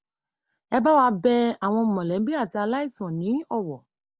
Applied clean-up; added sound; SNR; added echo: none; none; none; none.